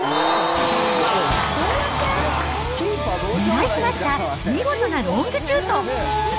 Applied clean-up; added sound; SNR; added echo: none; Wind instrument, woodwind instrument; 18 dB; none.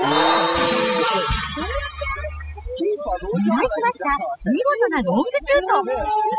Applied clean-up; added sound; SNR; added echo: classical method spectral subtraction.